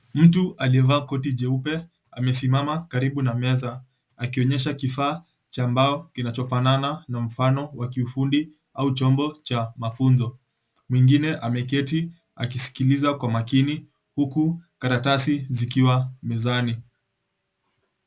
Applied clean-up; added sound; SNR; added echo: none; none; none; none.